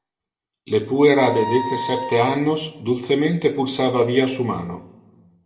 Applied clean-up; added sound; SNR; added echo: none; Wind instrument, woodwind instrument; 7 dB; reverberation time 0.6 s.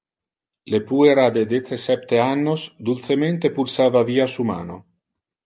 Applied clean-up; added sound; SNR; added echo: none; none; none; none.